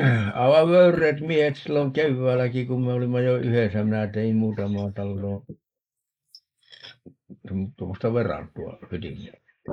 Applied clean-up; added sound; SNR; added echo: neural mask model Resemble Enhance denoiser.